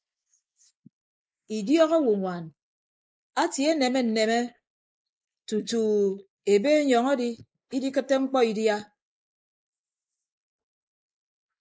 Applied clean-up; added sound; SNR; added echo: neural mask model Resemble Enhance denoiser.